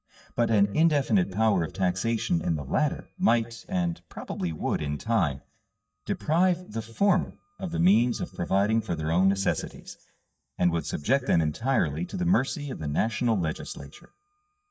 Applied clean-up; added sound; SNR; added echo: neural mask model DeepFilterNet 3.